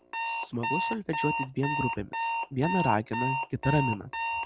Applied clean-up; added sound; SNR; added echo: none; Alarm; 1 dB; none.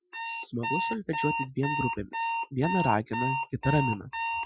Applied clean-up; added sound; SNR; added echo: classical method Wiener filter.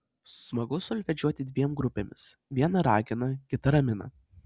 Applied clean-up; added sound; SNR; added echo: none; none; none; none.